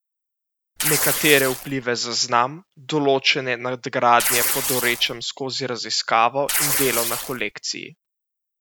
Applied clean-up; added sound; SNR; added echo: none; Tearing; 1 dB; none.